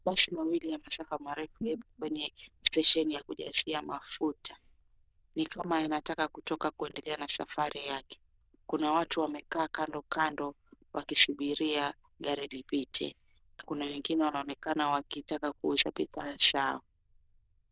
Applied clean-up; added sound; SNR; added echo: neural diffusion model UNIVERSE++.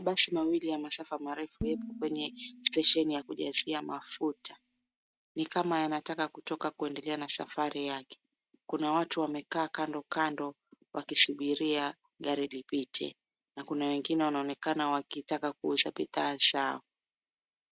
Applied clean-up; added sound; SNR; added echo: neural mask model RNNoise.